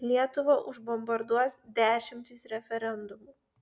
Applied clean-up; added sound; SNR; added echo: none; none; none; none.